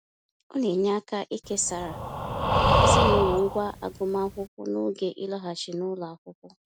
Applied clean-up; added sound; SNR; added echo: none; Breathing; -5 dB; none.